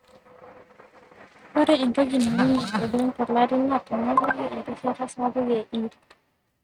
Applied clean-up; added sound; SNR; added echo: neural mask model RNNoise.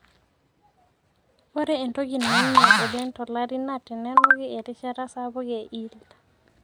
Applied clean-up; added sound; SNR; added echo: none; none; none; none.